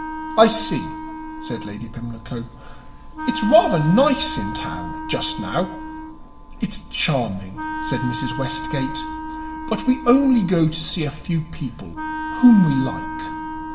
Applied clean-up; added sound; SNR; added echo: none; Wind instrument, woodwind instrument; 10 dB; reverberation time 1.4 s.